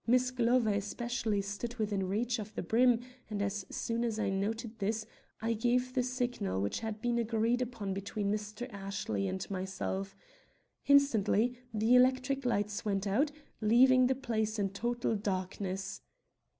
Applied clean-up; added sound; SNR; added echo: none; none; none; none.